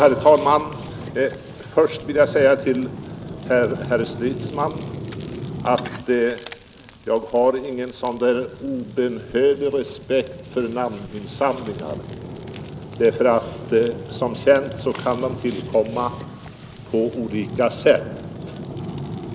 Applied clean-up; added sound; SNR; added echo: none; Fire; 12 dB; none.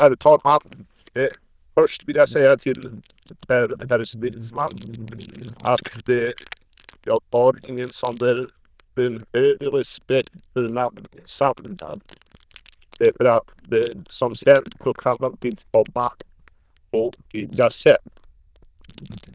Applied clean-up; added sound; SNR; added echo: neural diffusion model UNIVERSE++.